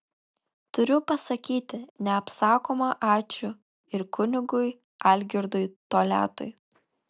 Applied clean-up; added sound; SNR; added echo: none; none; none; none.